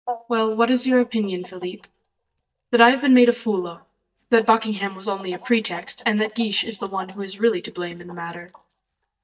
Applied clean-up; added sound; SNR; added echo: neural mask model DeepFilterNet 3.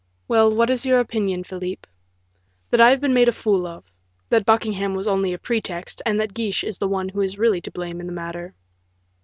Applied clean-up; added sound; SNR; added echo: none; none; none; none.